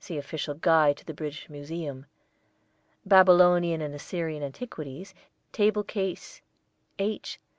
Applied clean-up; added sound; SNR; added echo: none; none; none; none.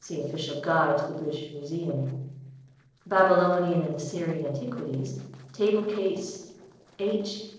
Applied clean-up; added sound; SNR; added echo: neural separator model SepFormer DNS4.